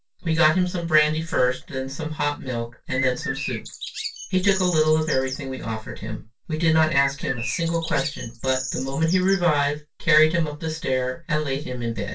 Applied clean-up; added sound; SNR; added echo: none; Bird; 9 dB; reverberation time 0.1 s.